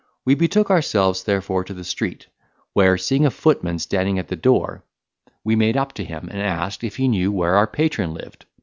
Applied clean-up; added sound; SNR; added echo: none; none; none; none.